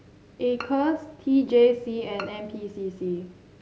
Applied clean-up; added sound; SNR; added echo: none; Bowed string instrument; 20 dB; none.